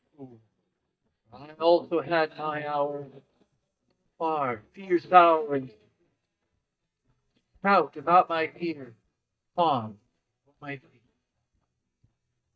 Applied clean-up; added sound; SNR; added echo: neural mask model DeepFilterNet 3.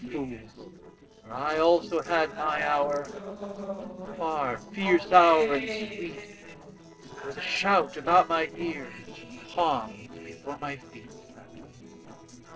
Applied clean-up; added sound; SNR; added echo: neural separator model SepFormer DNS4.